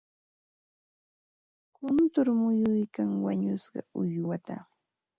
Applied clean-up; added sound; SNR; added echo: none; none; none; none.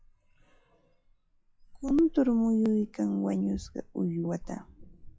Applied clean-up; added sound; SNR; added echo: classical method log-MMSE.